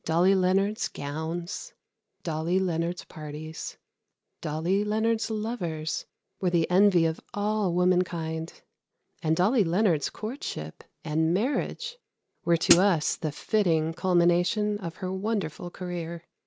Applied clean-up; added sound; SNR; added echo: none; Hi-hat; -2 dB; none.